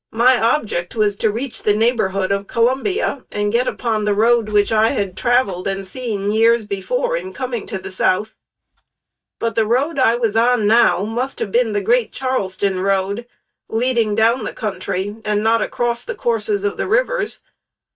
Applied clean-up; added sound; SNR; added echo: neural mask model DeepFilterNet 3.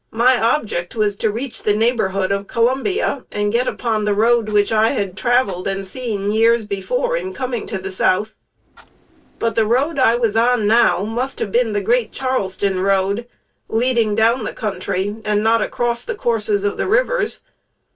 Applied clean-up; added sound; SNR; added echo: neural separator model SepFormer DNS4.